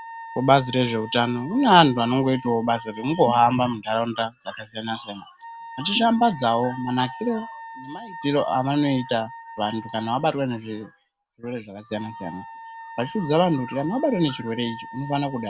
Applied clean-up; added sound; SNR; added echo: none; Wind instrument, woodwind instrument; 16 dB; none.